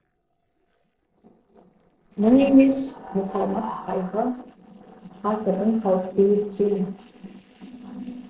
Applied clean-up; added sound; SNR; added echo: neural separator model SepFormer DNS4.